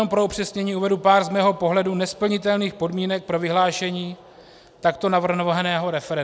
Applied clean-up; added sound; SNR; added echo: none; none; none; none.